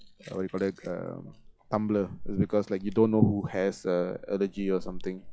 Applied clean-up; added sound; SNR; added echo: classical method log-MMSE.